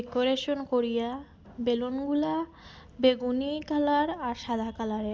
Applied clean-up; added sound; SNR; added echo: none; none; none; none.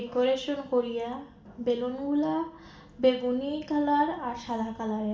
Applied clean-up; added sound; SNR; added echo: none; none; none; reverberation time 0.9 s.